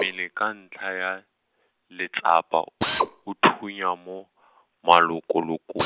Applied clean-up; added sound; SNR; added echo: none; Drill; 10 dB; none.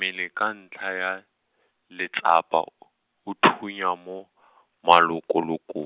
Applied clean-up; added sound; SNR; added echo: none; none; none; none.